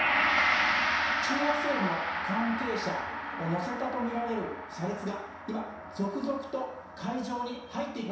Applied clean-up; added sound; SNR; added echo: none; Gong; -2 dB; reverberation time 0.7 s.